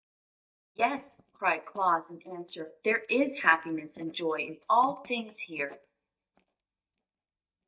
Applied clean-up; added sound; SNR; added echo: neural mask model DeepFilterNet 3.